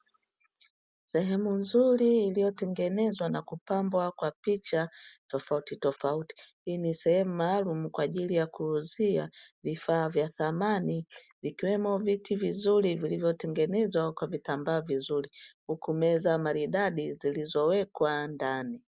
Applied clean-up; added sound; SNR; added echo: none; none; none; none.